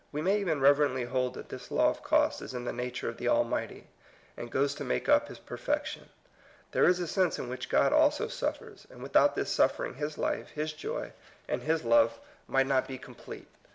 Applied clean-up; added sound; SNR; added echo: none; none; none; none.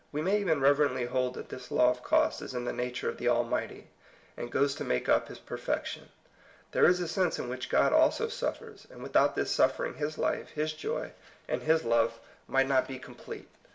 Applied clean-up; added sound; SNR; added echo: none; none; none; reverberation time 0.2 s.